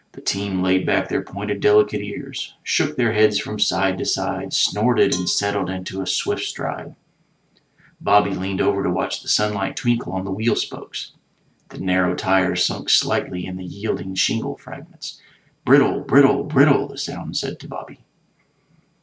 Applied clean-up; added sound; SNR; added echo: none; Cowbell; 15 dB; none.